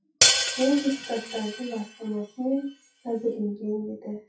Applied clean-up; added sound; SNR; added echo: classical method WPE with log-MMSE.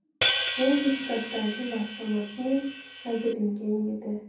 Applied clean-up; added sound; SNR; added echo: none; Hi-hat; -1 dB; reverberation time 0.6 s.